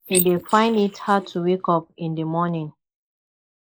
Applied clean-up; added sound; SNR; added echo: neural mask model Resemble Enhance denoiser.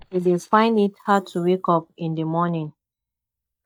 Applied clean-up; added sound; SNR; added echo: neural mask model DeepFilterNet 3.